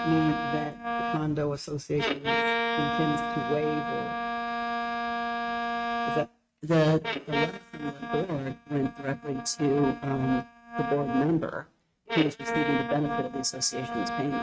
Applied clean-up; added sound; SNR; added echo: neural mask model RNNoise.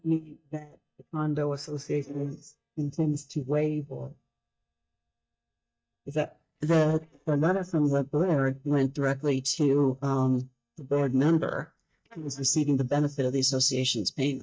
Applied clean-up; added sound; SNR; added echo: neural mask model DeepFilterNet 3.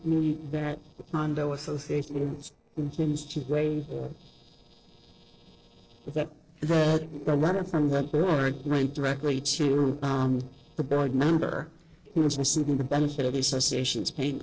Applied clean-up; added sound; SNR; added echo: neural separator model SepFormer DNS4.